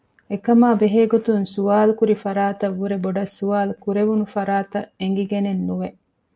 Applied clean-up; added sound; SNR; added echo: none; none; none; none.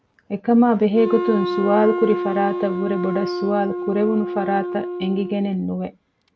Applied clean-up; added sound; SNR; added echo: none; Wind instrument, woodwind instrument; 6 dB; none.